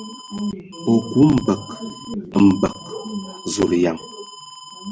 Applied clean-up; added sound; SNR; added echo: none; Alarm; 19 dB; none.